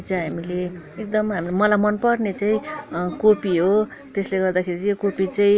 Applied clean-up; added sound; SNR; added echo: none; none; none; none.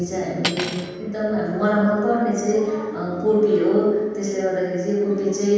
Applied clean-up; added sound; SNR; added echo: none; Cutlery, silverware; 12 dB; reverberation time 1.2 s.